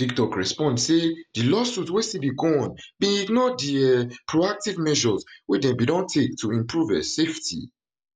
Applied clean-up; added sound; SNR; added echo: none; none; none; none.